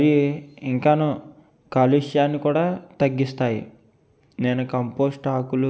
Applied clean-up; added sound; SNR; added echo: none; none; none; none.